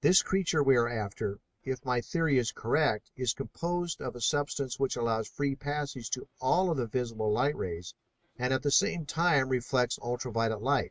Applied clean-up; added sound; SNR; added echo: neural mask model RNNoise.